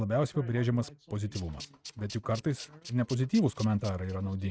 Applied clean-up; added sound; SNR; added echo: neural mask model RNNoise.